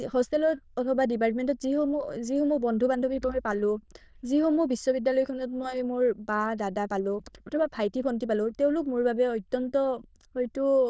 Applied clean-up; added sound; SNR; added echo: neural diffusion model UNIVERSE++.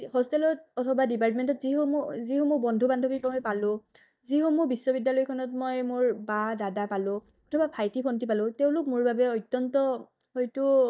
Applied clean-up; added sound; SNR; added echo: neural mask model DeepFilterNet 3.